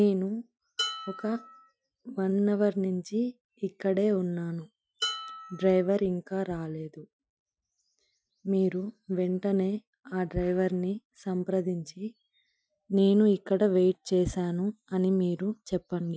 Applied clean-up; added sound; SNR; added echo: classical method Wiener filter.